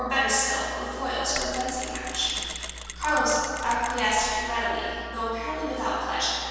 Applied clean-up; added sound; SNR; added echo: none; Mechanisms; 11 dB; reverberation time 2.1 s.